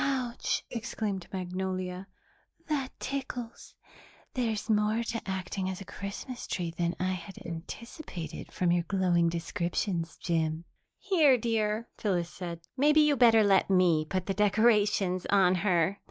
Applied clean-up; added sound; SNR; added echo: neural mask model Resemble Enhance denoiser.